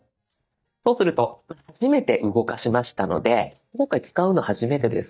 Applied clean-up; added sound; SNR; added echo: neural mask model DeepFilterNet 3.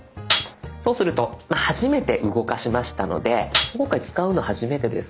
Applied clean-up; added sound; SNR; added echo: none; Hi-hat; -1 dB; none.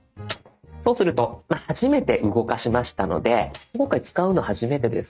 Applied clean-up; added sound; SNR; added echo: neural mask model RNNoise.